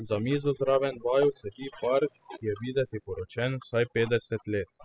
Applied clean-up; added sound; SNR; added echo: classical method spectral subtraction.